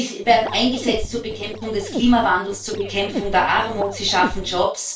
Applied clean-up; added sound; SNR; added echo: neural separator model SepFormer DNS4.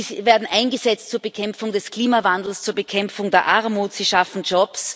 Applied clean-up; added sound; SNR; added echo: none; none; none; none.